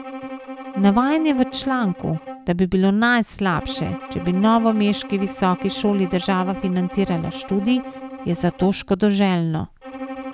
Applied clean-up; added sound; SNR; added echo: none; Bowed string instrument; 13 dB; none.